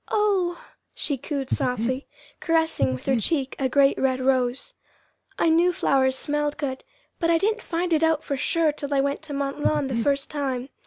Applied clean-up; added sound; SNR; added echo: none; Breathing; 3 dB; none.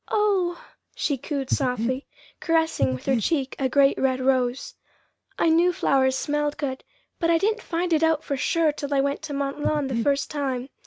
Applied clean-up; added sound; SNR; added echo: neural mask model RNNoise.